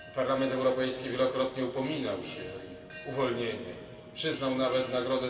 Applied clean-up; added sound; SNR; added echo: none; Bell; 17 dB; reverberation time 2.4 s.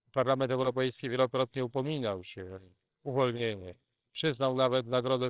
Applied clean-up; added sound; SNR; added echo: neural separator model SepFormer WHAMR!.